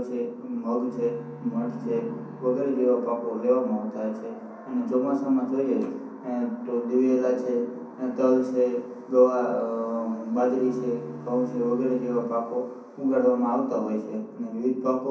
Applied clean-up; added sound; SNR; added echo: none; Bowed string instrument; 19 dB; reverberation time 0.6 s.